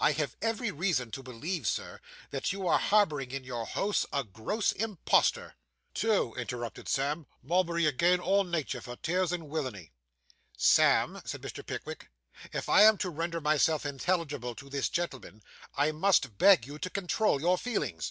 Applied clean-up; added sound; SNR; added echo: none; none; none; none.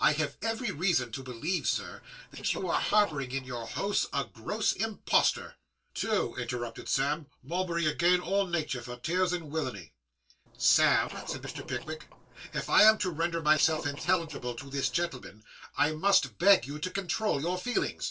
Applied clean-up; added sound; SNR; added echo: neural separator model SepFormer DNS4.